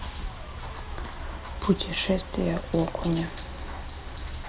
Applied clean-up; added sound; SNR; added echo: none; Musical instrument + Squeak; 18 dB; none.